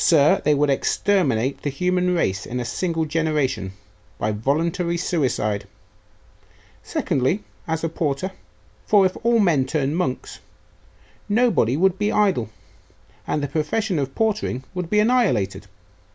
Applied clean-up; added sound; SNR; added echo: none; none; none; none.